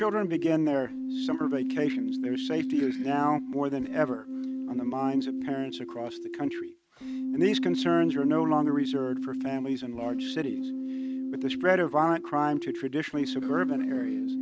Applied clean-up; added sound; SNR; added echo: neural mask model RNNoise.